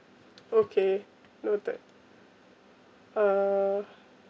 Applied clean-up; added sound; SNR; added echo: none; none; none; none.